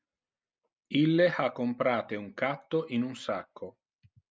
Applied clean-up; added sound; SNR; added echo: none; none; none; none.